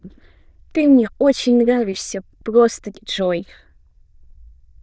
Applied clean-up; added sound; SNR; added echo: neural diffusion model UNIVERSE++.